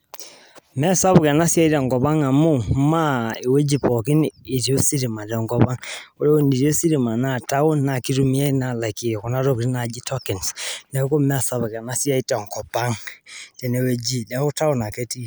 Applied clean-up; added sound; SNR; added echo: none; none; none; none.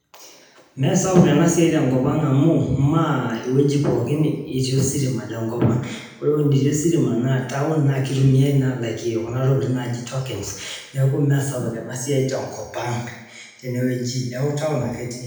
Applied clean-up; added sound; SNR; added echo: none; none; none; reverberation time 0.9 s.